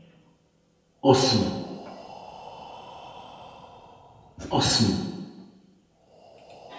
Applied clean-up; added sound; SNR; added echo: none; Breathing; 19 dB; reverberation time 1.0 s.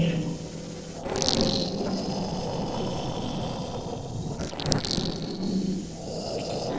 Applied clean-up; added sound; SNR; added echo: neural separator model SepFormer DNS4.